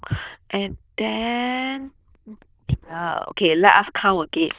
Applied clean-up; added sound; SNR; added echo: neural diffusion model UNIVERSE++.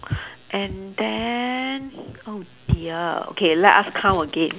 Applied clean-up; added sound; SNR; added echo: none; Walk, footsteps; 11 dB; none.